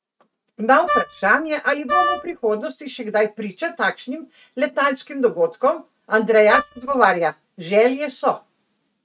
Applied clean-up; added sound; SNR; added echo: neural mask model RNNoise.